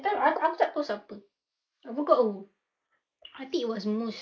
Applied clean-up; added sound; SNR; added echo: neural mask model Resemble Enhance denoiser.